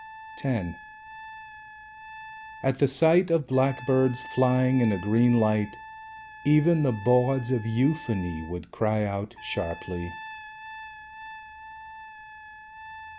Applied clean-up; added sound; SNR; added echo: none; Trumpet; 16 dB; none.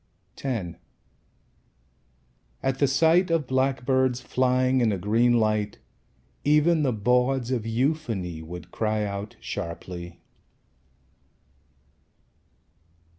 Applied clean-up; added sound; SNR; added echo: none; none; none; none.